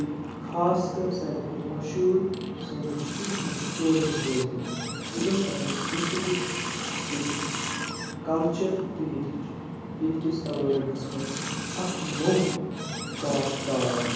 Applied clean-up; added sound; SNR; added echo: none; Water tap, faucet; 4 dB; reverberation time 1.3 s.